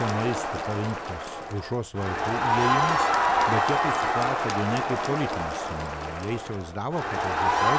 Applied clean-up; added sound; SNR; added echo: none; Crowd; -5 dB; none.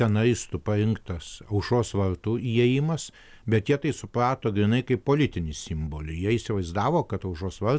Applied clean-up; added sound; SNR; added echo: none; none; none; none.